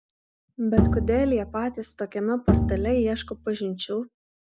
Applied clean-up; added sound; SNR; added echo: none; Bowed string instrument; -1 dB; none.